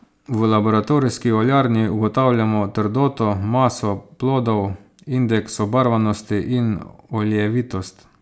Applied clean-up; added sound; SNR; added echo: none; none; none; none.